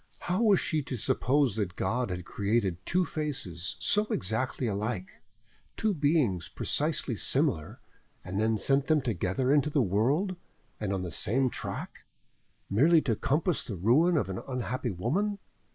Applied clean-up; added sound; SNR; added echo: neural mask model Resemble Enhance denoiser.